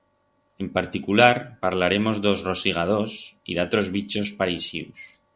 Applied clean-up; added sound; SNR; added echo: none; none; none; none.